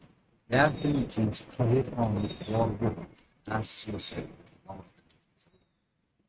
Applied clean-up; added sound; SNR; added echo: neural mask model RNNoise.